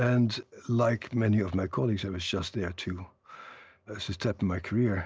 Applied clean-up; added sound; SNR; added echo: none; none; none; none.